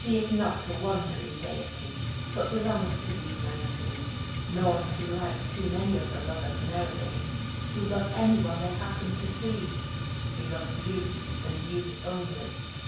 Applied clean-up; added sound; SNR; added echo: none; Fire; 1 dB; reverberation time 0.7 s.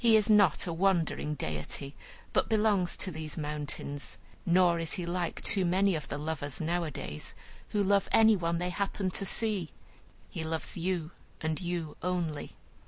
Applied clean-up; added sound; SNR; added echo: none; none; none; none.